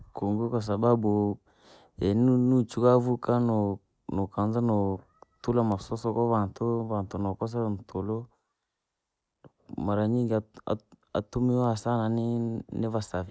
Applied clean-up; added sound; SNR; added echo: none; none; none; none.